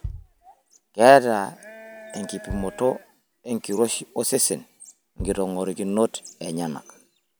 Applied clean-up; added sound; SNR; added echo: none; Bass drum; 18 dB; none.